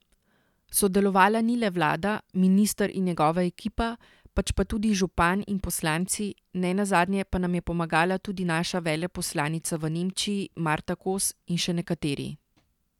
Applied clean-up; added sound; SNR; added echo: none; none; none; none.